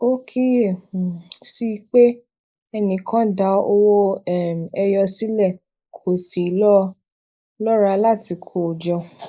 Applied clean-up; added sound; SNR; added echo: neural mask model Resemble Enhance denoiser.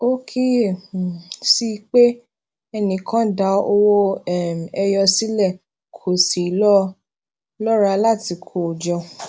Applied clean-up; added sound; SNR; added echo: none; none; none; none.